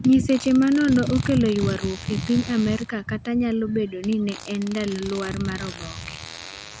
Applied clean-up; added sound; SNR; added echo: none; Fart; 18 dB; none.